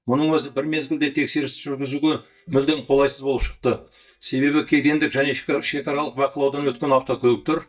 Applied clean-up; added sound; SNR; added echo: neural mask model DeepFilterNet 3.